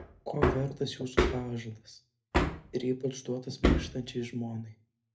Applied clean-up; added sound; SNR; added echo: none; Hammer; -3 dB; reverberation time 0.3 s.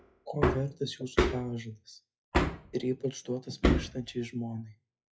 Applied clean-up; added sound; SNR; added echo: classical method WPE with log-MMSE.